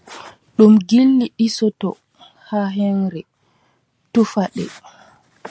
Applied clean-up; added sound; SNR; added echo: none; none; none; none.